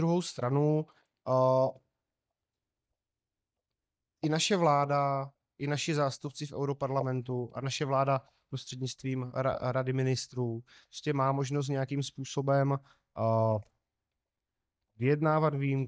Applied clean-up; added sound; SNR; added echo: neural mask model DeepFilterNet 3.